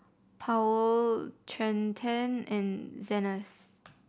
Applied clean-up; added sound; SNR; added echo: none; none; none; none.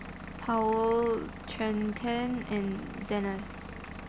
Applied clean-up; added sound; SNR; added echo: none; Engine / Vehicle; 10 dB; none.